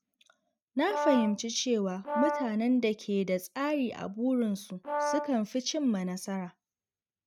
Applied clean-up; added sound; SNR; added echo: neural mask model RNNoise.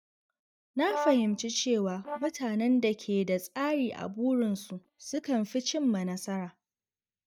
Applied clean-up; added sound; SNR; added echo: neural mask model DeepFilterNet 3.